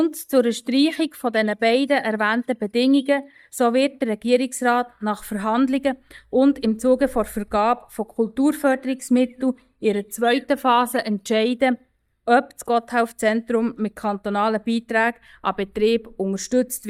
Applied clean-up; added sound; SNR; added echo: neural mask model DeepFilterNet 3.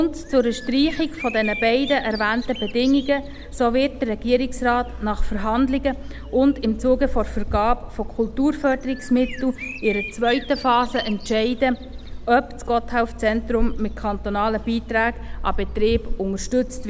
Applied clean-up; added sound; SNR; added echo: none; Bird vocalization, bird call, bird song; 8 dB; none.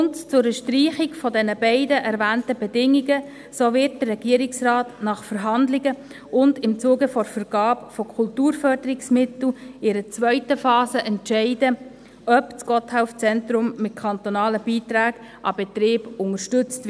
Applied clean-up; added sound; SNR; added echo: none; none; none; none.